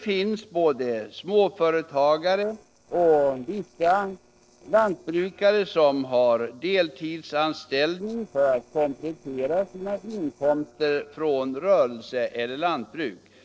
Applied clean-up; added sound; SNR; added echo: neural separator model SepFormer DNS4.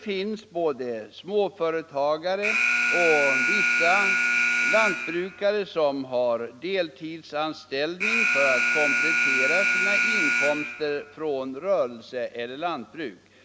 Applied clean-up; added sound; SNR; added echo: none; Alarm; -1 dB; none.